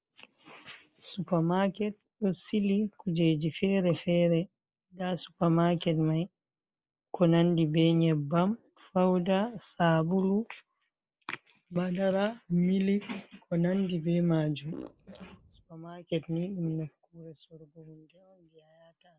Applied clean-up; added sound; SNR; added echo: neural mask model Resemble Enhance denoiser.